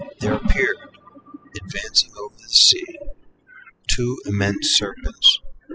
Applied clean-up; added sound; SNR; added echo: classical method spectral subtraction.